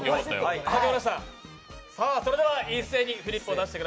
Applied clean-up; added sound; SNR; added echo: none; none; none; none.